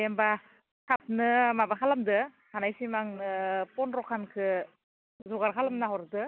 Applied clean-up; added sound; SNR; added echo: none; none; none; none.